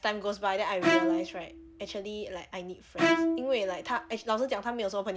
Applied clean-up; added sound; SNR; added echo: none; Bowed string instrument; -2 dB; none.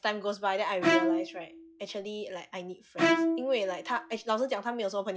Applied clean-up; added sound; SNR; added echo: classical method log-MMSE.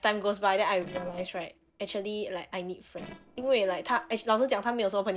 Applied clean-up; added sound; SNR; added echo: neural separator model SepFormer DNS4.